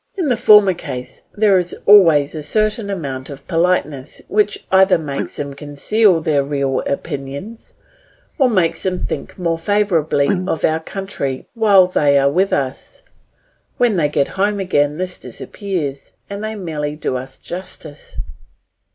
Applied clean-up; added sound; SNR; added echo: neural mask model Resemble Enhance denoiser.